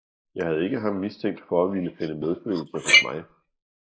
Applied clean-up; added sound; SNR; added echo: neural mask model Resemble Enhance denoiser.